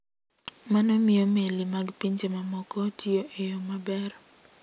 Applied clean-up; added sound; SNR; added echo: none; none; none; none.